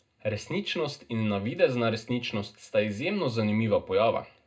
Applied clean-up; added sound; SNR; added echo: none; none; none; reverberation time 0.2 s.